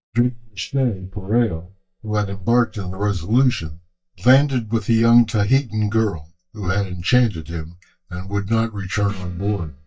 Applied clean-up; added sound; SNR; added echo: neural mask model DeepFilterNet 3.